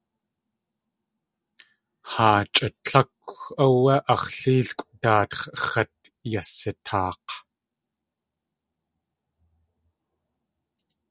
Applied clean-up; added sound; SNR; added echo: none; none; none; none.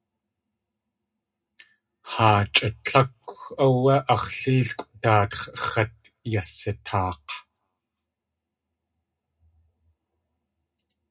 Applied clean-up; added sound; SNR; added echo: none; none; none; reverberation time 0.2 s.